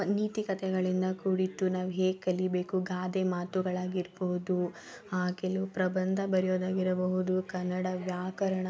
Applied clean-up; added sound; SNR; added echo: none; none; none; none.